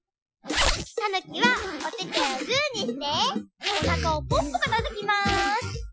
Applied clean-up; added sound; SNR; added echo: classical method Wiener filter.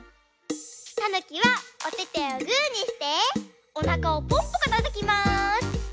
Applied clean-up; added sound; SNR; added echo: none; none; none; none.